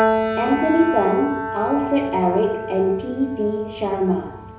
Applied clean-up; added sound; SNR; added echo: none; Piano; 5 dB; reverberation time 0.7 s.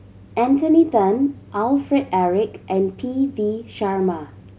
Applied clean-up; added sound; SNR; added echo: none; none; none; none.